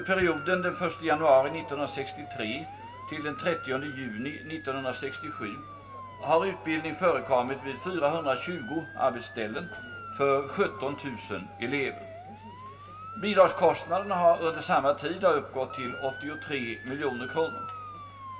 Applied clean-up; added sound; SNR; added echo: none; Motor vehicle (road) / Siren; 14 dB; reverberation time 0.2 s.